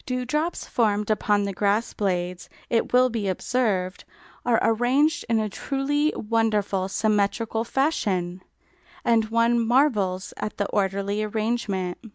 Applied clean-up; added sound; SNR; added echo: none; none; none; none.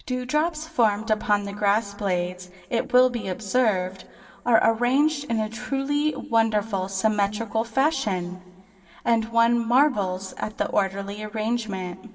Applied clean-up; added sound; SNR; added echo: none; none; none; reverberation time 1.6 s.